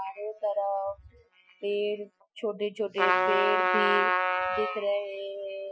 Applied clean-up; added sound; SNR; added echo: classical method Wiener filter.